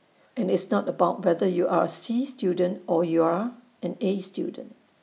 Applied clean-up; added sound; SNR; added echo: none; none; none; none.